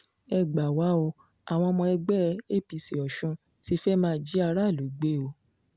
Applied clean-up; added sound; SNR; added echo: none; none; none; none.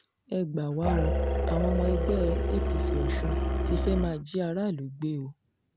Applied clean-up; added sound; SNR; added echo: none; Musical instrument; -4 dB; none.